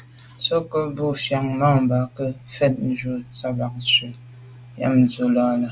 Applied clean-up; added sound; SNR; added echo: none; none; none; none.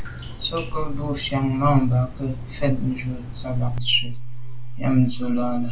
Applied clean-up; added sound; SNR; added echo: none; Drip; 3 dB; reverberation time 0.2 s.